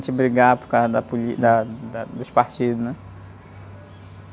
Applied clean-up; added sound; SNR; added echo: none; none; none; none.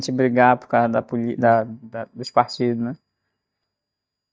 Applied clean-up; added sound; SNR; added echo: neural mask model DeepFilterNet 3.